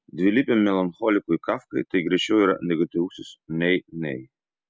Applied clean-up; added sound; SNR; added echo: none; none; none; none.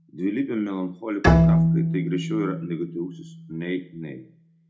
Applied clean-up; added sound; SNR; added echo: none; Bowed string instrument; -5 dB; reverberation time 0.3 s.